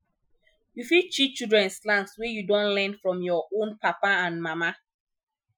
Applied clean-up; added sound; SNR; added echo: classical method Wiener filter.